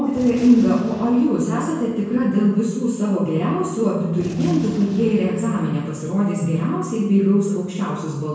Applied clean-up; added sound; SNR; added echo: none; Gunshot, gunfire; 20 dB; reverberation time 1.0 s.